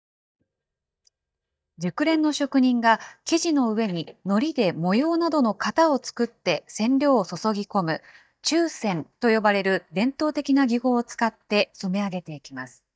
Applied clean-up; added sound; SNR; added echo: neural mask model DeepFilterNet 3.